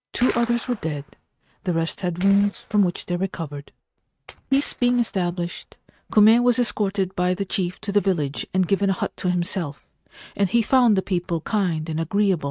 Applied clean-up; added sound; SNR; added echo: neural mask model RNNoise.